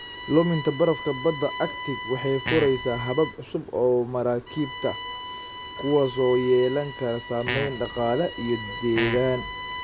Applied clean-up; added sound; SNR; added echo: none; Fart + Bowed string instrument; 9 dB; none.